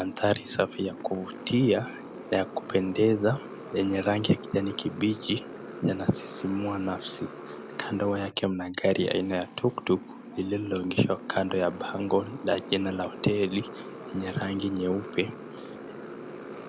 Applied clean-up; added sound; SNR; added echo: none; Motorcycle; 13 dB; none.